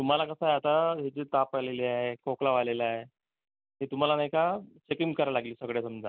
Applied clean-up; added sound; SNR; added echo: none; none; none; none.